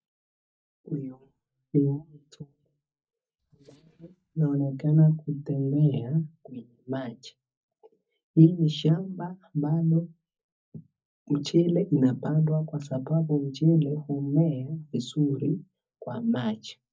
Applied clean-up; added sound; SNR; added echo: neural mask model DeepFilterNet 3.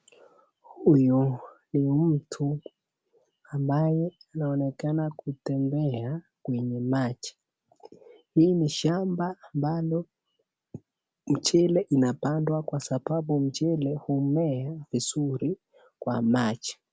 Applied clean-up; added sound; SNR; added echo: none; none; none; none.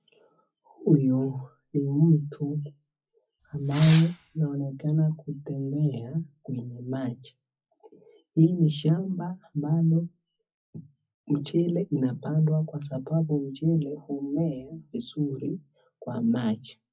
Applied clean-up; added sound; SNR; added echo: classical method WPE with log-MMSE.